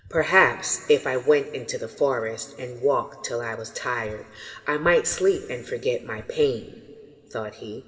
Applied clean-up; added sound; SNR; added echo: none; none; none; reverberation time 2.2 s.